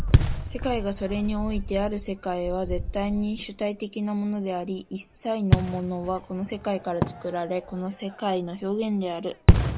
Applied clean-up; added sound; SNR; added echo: none; Fireworks; -1 dB; none.